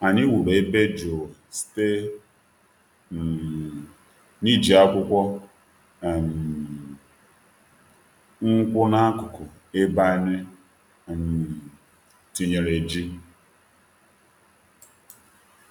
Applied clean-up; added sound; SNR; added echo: none; none; none; none.